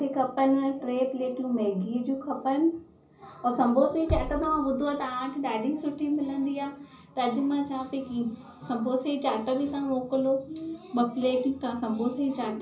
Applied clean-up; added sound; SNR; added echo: none; Bass drum; 11 dB; reverberation time 0.5 s.